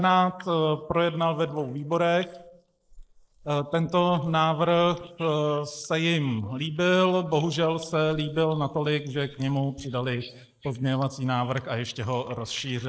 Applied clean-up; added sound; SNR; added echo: neural mask model Resemble Enhance denoiser.